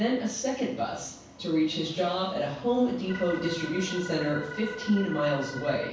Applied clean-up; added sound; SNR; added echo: none; Organ; 11 dB; reverberation time 0.7 s.